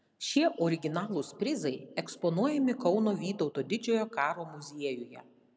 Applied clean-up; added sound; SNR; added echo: none; none; none; none.